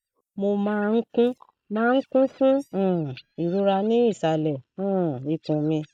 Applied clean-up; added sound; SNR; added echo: neural mask model DeepFilterNet 3.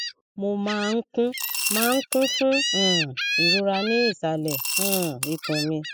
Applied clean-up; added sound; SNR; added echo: classical method spectral subtraction.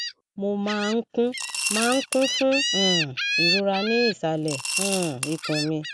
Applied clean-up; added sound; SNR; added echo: none; Gull, seagull + Coin (dropping) / Glass; 1 dB; none.